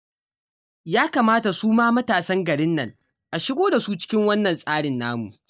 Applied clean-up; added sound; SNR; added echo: neural mask model DeepFilterNet 3.